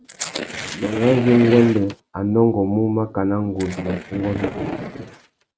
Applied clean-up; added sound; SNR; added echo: neural mask model RNNoise.